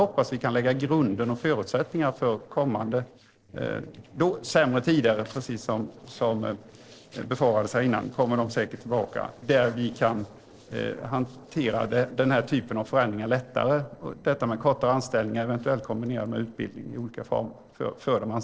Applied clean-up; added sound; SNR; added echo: neural separator model SepFormer DNS4.